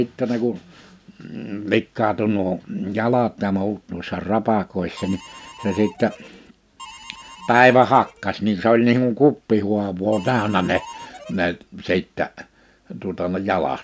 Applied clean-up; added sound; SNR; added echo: none; Harmonica; 18 dB; none.